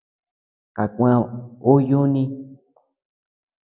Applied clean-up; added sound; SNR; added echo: none; none; none; none.